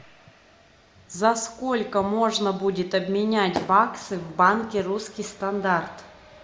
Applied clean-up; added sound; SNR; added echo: none; Fireworks; 11 dB; none.